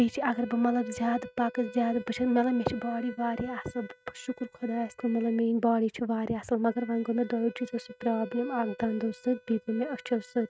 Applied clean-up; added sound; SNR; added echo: neural mask model RNNoise.